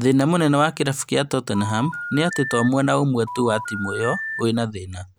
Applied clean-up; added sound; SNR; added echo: none; Telephone; 9 dB; none.